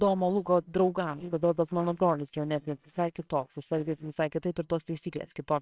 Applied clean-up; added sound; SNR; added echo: neural separator model SepFormer WHAMR!.